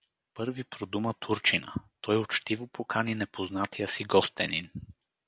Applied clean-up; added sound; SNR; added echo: none; none; none; none.